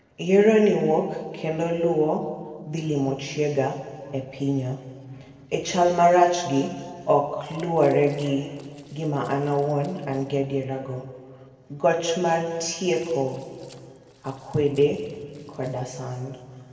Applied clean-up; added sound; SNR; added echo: neural separator model SepFormer DNS4.